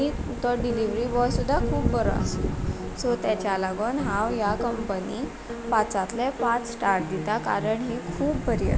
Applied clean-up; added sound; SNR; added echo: none; Piano; 10 dB; none.